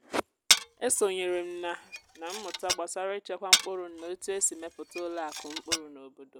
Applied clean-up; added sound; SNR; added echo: none; Glass; -2 dB; none.